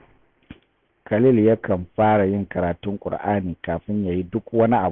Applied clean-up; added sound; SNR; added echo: none; none; none; none.